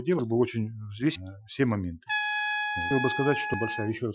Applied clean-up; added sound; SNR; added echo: classical method Wiener filter.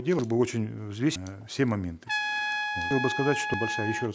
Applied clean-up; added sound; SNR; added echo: none; Trumpet; 4 dB; none.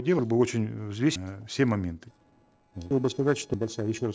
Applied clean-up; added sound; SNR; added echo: neural separator model SepFormer DNS4.